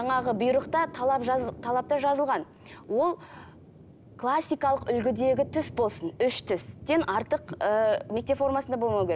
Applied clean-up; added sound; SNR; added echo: none; Thunder; 16 dB; none.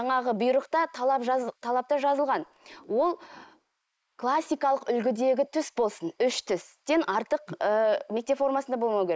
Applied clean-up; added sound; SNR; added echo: neural mask model Resemble Enhance denoiser.